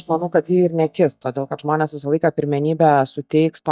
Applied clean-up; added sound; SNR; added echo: neural mask model DeepFilterNet 3.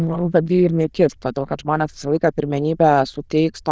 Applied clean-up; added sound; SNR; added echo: neural diffusion model UNIVERSE++.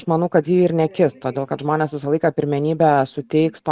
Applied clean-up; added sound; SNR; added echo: none; none; none; none.